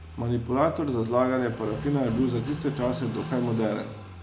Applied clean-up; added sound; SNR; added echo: none; Car passing by / Idling; 11 dB; none.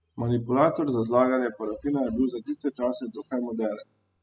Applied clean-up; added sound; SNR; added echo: classical method spectral subtraction.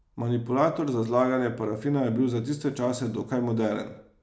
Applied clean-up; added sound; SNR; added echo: none; none; none; none.